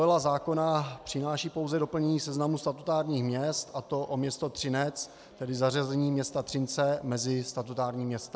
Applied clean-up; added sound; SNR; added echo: none; none; none; none.